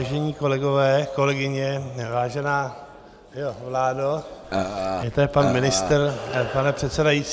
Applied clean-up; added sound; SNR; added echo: none; Burping, eructation; 3 dB; none.